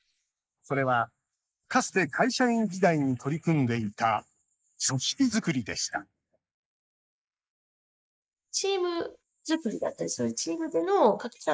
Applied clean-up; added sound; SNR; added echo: neural mask model Resemble Enhance denoiser.